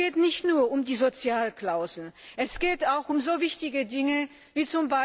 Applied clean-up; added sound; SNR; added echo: none; none; none; none.